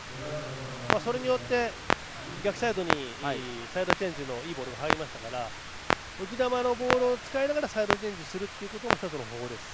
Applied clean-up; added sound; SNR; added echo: none; Clock; 2 dB; none.